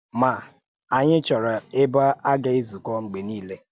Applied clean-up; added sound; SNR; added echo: none; none; none; none.